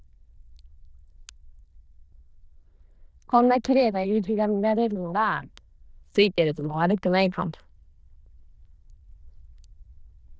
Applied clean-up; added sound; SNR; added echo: neural diffusion model UNIVERSE++.